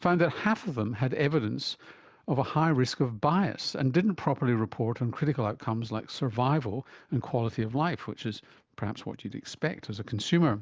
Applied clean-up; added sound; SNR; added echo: none; none; none; none.